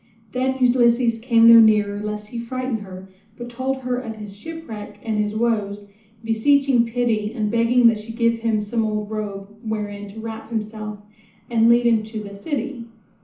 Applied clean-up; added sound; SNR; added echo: none; none; none; reverberation time 0.9 s.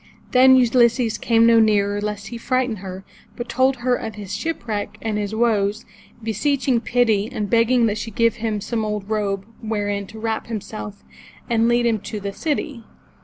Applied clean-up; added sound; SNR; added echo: none; none; none; none.